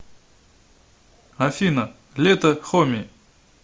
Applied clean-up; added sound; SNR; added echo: none; none; none; none.